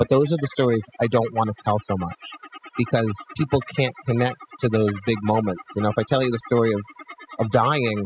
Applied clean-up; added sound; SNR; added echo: classical method spectral subtraction.